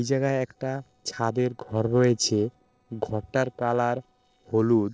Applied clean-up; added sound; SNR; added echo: neural separator model SepFormer DNS4.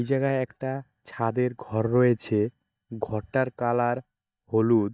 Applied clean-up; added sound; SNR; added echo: neural mask model DeepFilterNet 3.